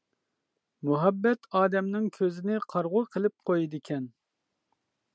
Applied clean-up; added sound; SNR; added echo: none; none; none; none.